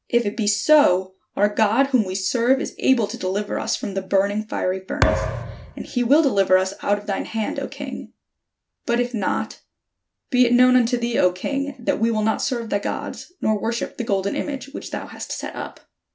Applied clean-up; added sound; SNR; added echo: none; Thump, thud; 3 dB; none.